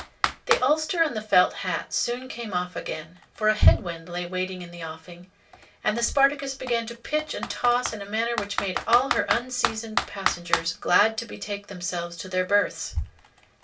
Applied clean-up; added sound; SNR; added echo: none; Computer keyboard; 9 dB; reverberation time 0.2 s.